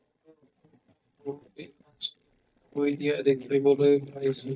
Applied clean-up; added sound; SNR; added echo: neural mask model DeepFilterNet 3.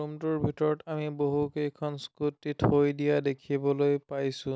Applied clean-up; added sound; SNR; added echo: none; none; none; none.